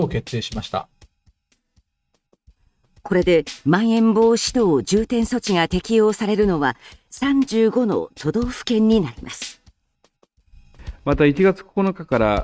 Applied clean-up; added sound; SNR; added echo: neural mask model RNNoise.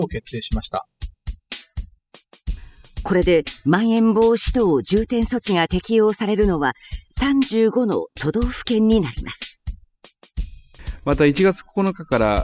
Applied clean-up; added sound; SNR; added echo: classical method spectral subtraction.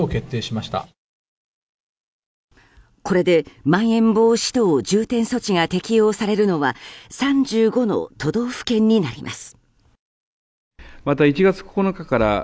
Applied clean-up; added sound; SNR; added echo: none; none; none; none.